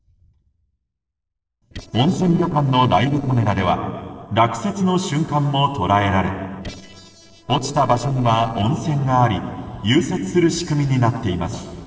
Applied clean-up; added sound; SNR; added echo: neural separator model SepFormer DNS4.